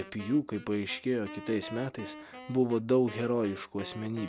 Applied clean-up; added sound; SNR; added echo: none; Wind instrument, woodwind instrument; 16 dB; none.